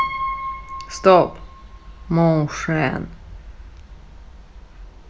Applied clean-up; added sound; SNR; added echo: none; Piano; 11 dB; none.